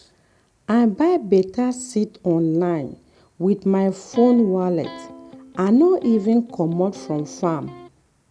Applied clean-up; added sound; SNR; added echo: none; Electric guitar; 19 dB; none.